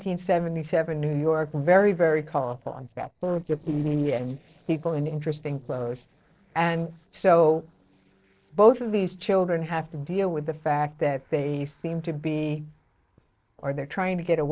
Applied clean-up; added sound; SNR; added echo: neural separator model SepFormer DNS4.